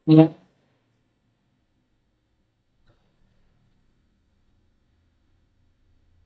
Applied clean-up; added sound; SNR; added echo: neural mask model DeepFilterNet 3.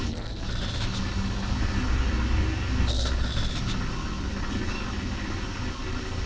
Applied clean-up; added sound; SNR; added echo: neural separator model SepFormer DNS4.